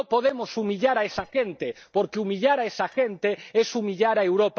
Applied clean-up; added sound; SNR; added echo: neural mask model DeepFilterNet 3.